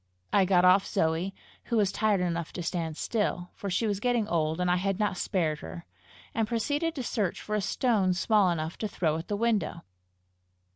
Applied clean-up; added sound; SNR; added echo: none; none; none; none.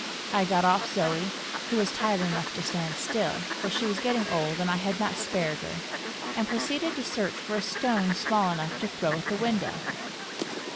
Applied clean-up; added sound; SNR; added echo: none; Fowl; 5 dB; none.